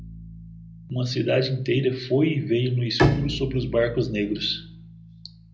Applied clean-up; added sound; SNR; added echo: none; Bowed string instrument; 6 dB; reverberation time 0.5 s.